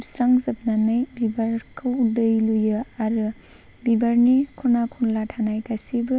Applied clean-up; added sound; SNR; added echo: none; none; none; none.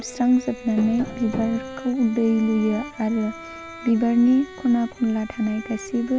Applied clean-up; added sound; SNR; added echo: none; Bowed string instrument + Tap; 14 dB; none.